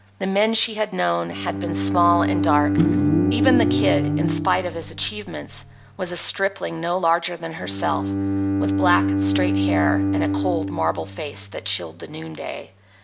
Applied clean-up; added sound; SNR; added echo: none; Bowed string instrument + Guitar; 0 dB; none.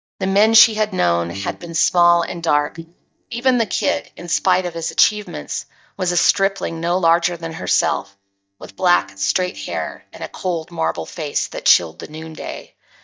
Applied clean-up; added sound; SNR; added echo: neural mask model DeepFilterNet 3.